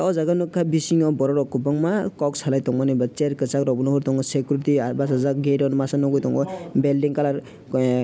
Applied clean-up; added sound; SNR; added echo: none; none; none; none.